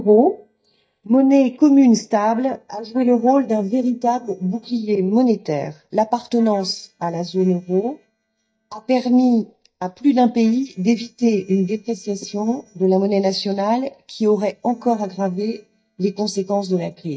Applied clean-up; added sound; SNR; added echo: neural mask model DeepFilterNet 3.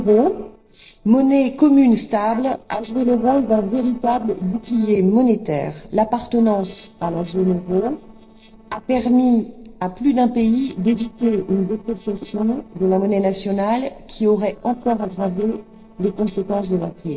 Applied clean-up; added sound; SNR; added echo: neural separator model SepFormer DNS4.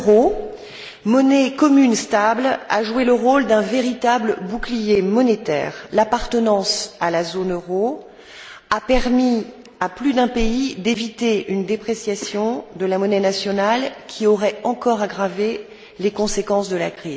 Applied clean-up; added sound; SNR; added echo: none; none; none; none.